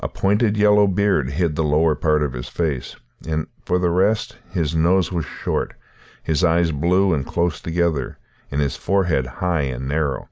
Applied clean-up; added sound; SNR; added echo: none; none; none; none.